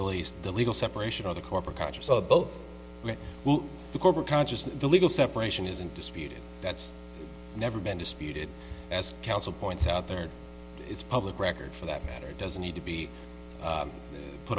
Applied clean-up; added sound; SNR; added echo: none; none; none; none.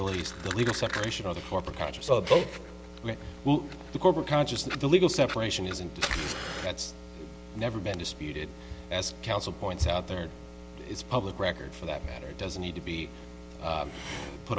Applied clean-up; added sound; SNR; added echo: none; Fire; 12 dB; none.